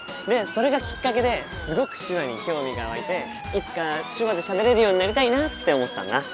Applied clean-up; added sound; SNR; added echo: none; Motor vehicle (road) / Siren; 13 dB; none.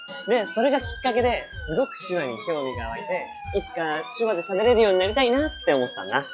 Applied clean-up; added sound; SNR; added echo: classical method log-MMSE.